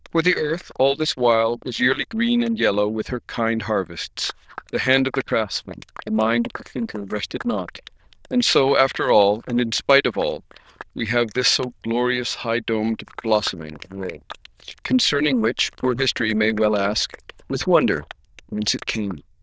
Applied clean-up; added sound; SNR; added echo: neural diffusion model UNIVERSE++.